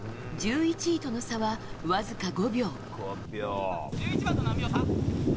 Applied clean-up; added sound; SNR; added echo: none; Train; 14 dB; none.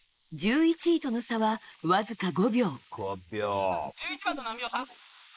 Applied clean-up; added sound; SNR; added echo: neural mask model Resemble Enhance denoiser.